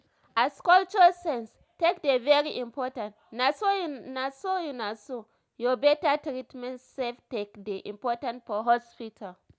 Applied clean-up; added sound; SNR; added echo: none; none; none; none.